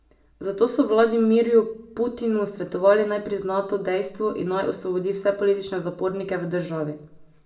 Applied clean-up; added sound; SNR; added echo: none; none; none; reverberation time 0.5 s.